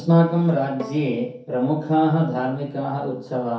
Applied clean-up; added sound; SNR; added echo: none; Bowed string instrument; 19 dB; reverberation time 0.6 s.